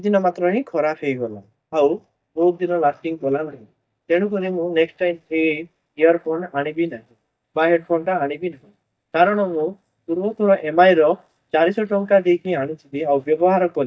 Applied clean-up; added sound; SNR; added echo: neural mask model DeepFilterNet 3.